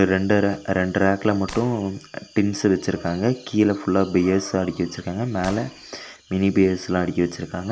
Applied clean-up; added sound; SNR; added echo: none; Clapping; 19 dB; none.